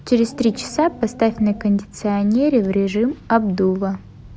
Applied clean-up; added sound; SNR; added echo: none; Dog; 20 dB; none.